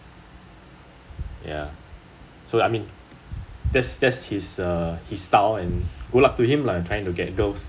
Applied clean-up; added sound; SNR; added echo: none; none; none; none.